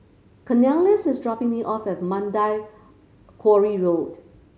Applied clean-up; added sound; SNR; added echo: none; none; none; none.